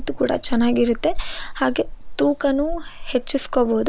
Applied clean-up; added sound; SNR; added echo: none; Ocean; 6 dB; none.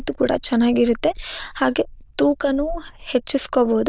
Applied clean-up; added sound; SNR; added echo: neural diffusion model UNIVERSE++.